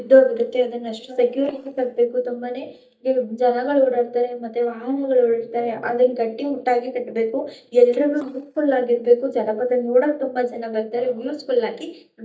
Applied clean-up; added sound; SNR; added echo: neural mask model DeepFilterNet 3.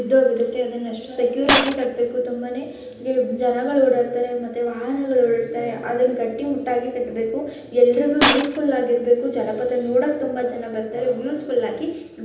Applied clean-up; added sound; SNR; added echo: none; Shatter; -1 dB; reverberation time 0.9 s.